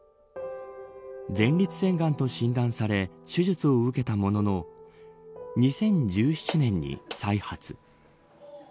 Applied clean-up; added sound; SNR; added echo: none; none; none; none.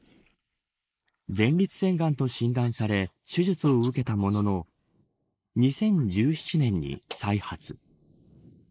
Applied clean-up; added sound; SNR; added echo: neural mask model Resemble Enhance denoiser.